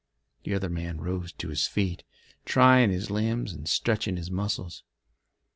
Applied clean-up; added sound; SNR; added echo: none; none; none; none.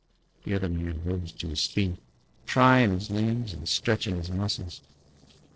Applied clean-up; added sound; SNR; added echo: neural separator model SepFormer DNS4.